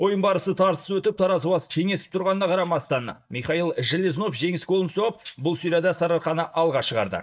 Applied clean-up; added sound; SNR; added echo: neural mask model DeepFilterNet 3.